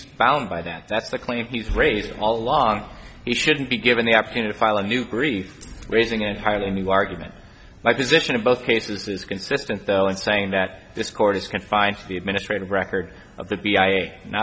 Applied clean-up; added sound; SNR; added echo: none; none; none; none.